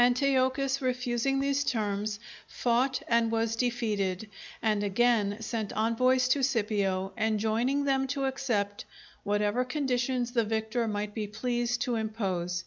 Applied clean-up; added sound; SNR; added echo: none; none; none; none.